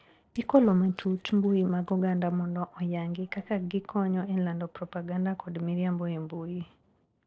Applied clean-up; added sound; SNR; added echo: neural separator model SepFormer DNS4.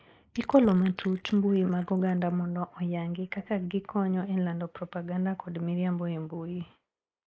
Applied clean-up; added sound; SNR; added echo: neural mask model Resemble Enhance denoiser.